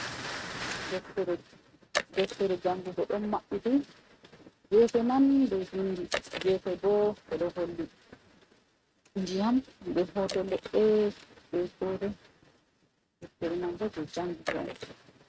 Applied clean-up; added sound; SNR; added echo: neural mask model RNNoise.